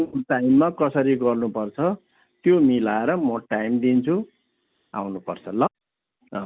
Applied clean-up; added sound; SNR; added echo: none; none; none; none.